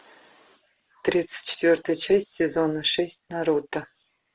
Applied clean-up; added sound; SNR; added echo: none; none; none; none.